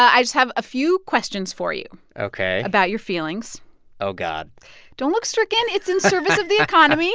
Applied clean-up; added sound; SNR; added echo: none; none; none; none.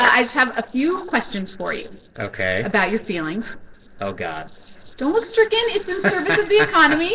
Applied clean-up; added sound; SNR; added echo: neural separator model SepFormer DNS4.